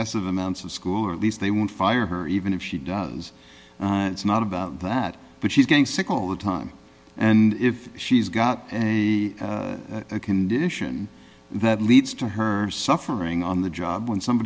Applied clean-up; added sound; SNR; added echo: none; none; none; none.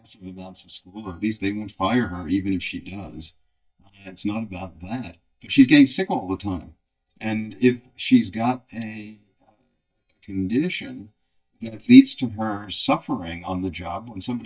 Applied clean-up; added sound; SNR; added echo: neural mask model DeepFilterNet 3.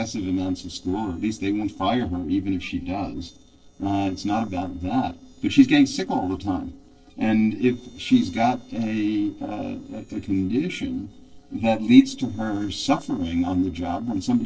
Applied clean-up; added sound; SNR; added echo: neural separator model SepFormer DNS4.